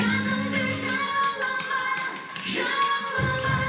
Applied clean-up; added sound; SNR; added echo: none; Dog; 15 dB; reverberation time 0.9 s.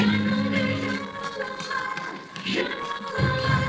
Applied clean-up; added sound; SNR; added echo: neural separator model SepFormer DNS4.